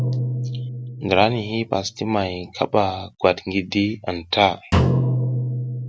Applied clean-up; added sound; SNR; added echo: none; Drum; 2 dB; none.